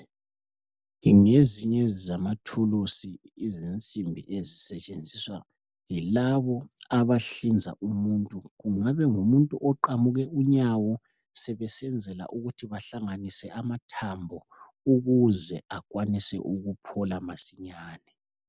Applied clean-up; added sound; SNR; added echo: none; none; none; none.